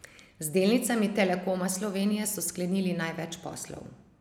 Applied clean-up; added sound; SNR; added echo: none; none; none; none.